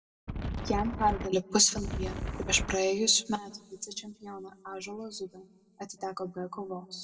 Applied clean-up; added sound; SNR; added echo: none; Wind; 3 dB; reverberation time 0.7 s.